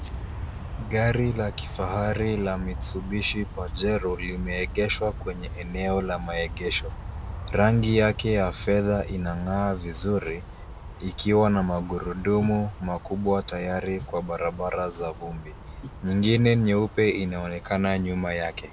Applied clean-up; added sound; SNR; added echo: none; Aircraft; 10 dB; none.